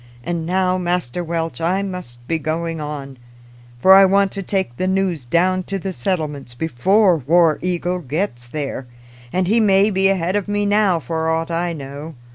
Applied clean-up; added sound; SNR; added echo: none; none; none; none.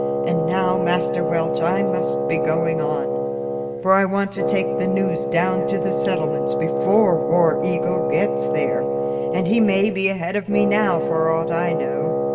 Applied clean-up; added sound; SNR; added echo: none; Wind instrument, woodwind instrument; -1 dB; reverberation time 1.4 s.